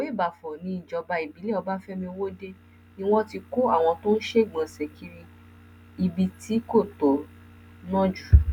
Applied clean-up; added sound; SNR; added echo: none; none; none; none.